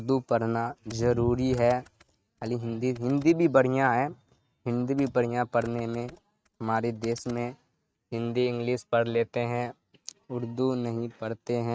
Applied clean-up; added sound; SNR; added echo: neural mask model RNNoise.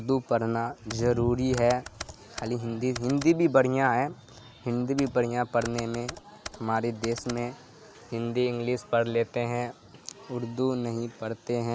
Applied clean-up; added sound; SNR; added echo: none; Computer keyboard; 16 dB; none.